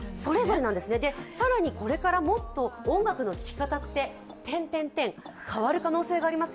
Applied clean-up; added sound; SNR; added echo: none; none; none; none.